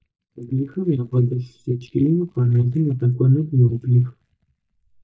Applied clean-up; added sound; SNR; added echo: neural mask model DeepFilterNet 3.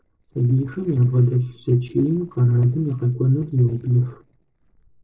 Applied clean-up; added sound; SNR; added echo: neural separator model SepFormer DNS4.